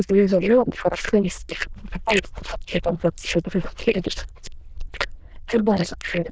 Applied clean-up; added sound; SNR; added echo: neural diffusion model UNIVERSE++.